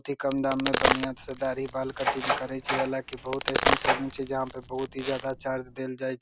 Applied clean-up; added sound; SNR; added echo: none; Crack + Door; -1 dB; none.